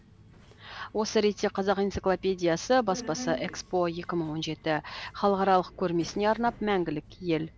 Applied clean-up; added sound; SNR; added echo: none; Subway, metro, underground; 18 dB; none.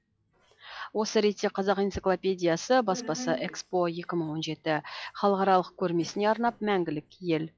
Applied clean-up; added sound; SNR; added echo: classical method log-MMSE.